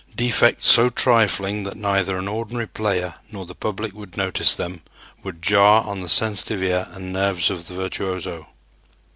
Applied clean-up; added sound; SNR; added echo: none; none; none; none.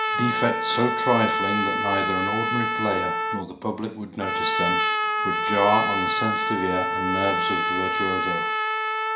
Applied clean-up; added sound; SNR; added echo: none; Trumpet; -2 dB; reverberation time 0.5 s.